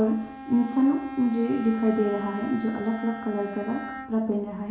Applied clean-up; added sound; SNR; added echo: none; Bowed string instrument; 13 dB; reverberation time 0.7 s.